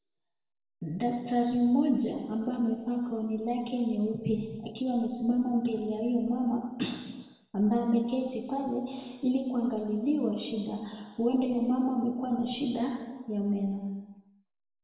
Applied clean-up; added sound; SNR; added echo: none; none; none; reverberation time 1.2 s.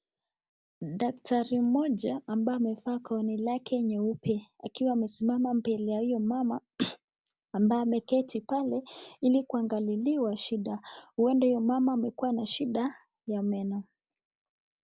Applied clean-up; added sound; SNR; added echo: none; none; none; none.